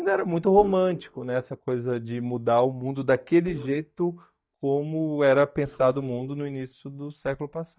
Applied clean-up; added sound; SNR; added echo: neural mask model DeepFilterNet 3.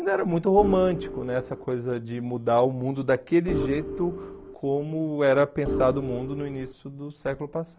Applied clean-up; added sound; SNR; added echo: none; Organ; 6 dB; none.